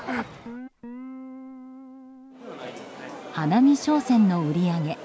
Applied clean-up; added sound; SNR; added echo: none; Guitar; 16 dB; none.